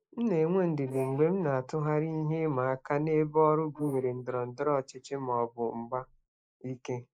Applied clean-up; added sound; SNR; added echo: neural mask model Resemble Enhance denoiser.